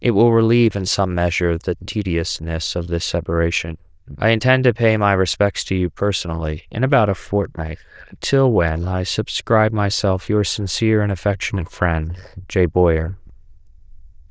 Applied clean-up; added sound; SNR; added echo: neural diffusion model UNIVERSE++.